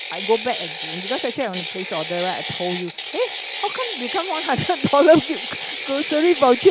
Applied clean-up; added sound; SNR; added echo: none; Ratchet, pawl; 2 dB; none.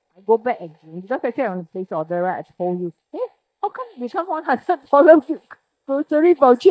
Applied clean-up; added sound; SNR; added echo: neural mask model DeepFilterNet 3.